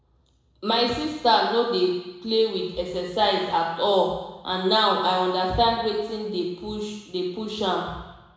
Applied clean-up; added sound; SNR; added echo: none; none; none; reverberation time 1.0 s.